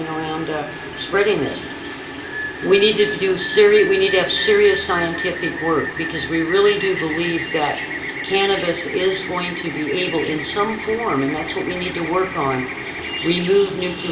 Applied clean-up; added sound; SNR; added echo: none; Rain; 10 dB; reverberation time 2.4 s.